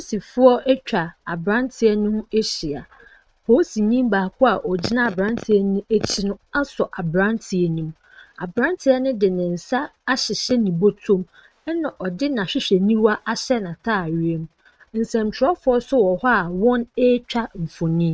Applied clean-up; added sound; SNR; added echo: neural mask model RNNoise.